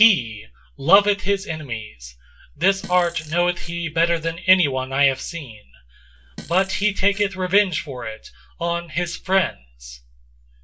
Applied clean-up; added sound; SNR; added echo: none; Fart; 18 dB; reverberation time 0.2 s.